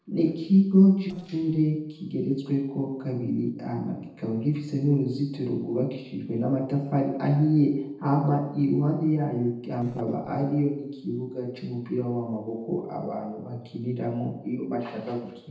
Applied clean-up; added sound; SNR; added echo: neural separator model SepFormer DNS4.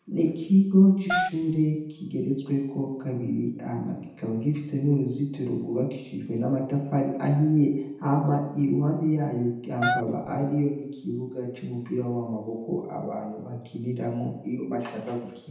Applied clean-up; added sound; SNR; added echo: none; Wind instrument, woodwind instrument; 3 dB; reverberation time 0.9 s.